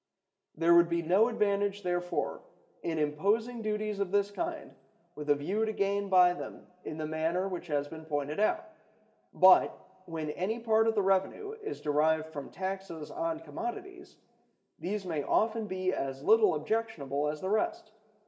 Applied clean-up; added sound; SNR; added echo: none; none; none; reverberation time 1.0 s.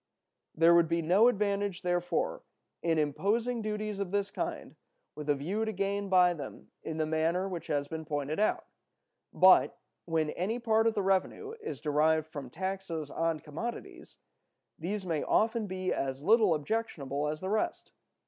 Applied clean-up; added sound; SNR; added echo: none; none; none; none.